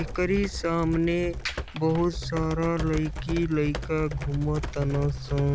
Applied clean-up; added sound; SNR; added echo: none; Computer keyboard; 8 dB; none.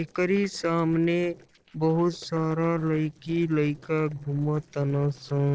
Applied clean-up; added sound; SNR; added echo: neural separator model SepFormer DNS4.